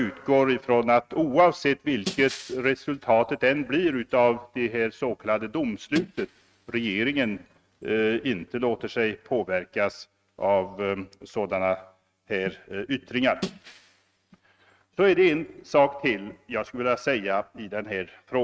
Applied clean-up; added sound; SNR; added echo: neural mask model RNNoise.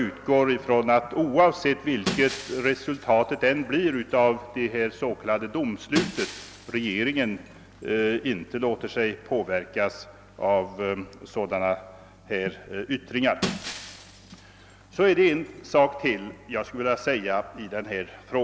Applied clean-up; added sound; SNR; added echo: none; Shatter; 13 dB; none.